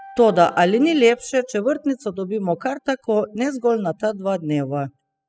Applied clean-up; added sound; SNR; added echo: classical method spectral subtraction.